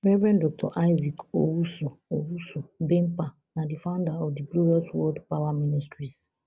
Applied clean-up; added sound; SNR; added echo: none; none; none; none.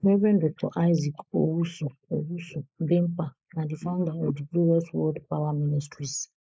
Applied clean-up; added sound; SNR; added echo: neural mask model Resemble Enhance denoiser.